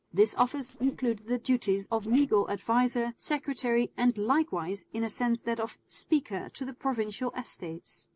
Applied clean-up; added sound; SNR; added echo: neural separator model SepFormer DNS4.